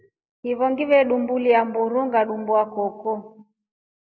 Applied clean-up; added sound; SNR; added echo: none; none; none; none.